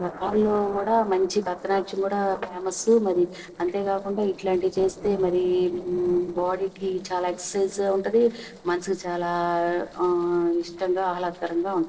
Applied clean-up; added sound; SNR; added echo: neural separator model SepFormer DNS4.